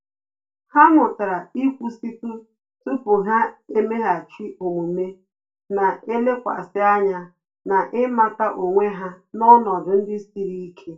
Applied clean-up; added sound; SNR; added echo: none; none; none; reverberation time 0.2 s.